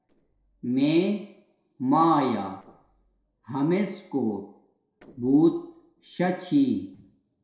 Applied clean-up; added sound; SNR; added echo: neural separator model SepFormer DNS4.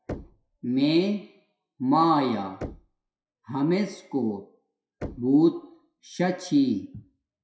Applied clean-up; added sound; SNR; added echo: classical method WPE with log-MMSE.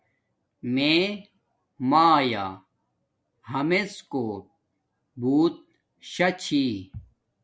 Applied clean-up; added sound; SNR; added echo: none; none; none; none.